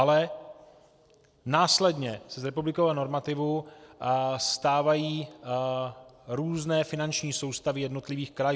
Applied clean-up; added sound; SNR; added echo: none; none; none; none.